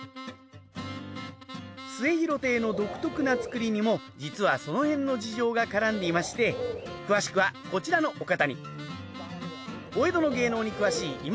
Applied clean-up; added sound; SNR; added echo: none; Bird; 8 dB; none.